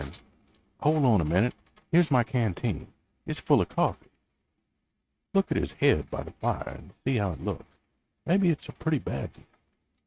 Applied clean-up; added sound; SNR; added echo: neural mask model RNNoise.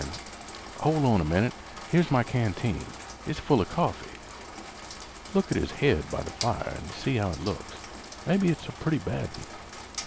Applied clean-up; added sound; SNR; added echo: none; Rain; 13 dB; none.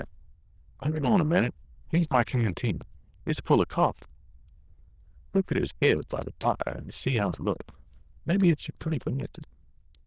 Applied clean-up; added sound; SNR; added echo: neural diffusion model UNIVERSE++.